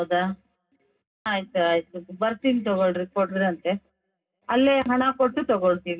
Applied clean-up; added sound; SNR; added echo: none; none; none; reverberation time 0.2 s.